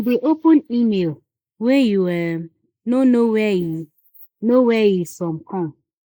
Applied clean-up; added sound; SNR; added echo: neural mask model Resemble Enhance denoiser.